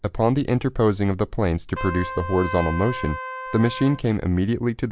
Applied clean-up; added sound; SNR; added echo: none; Trumpet; 13 dB; none.